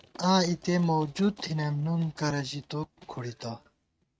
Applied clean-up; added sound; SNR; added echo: neural mask model RNNoise.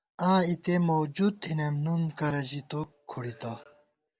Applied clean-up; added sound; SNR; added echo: none; none; none; none.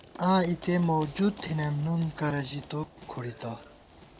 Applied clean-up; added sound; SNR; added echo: none; Run; 18 dB; none.